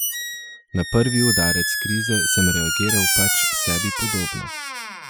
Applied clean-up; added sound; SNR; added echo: classical method spectral subtraction.